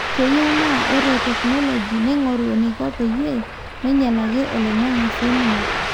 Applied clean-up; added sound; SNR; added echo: none; Ocean; 5 dB; none.